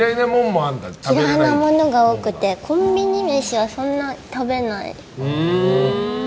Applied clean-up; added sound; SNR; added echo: none; none; none; none.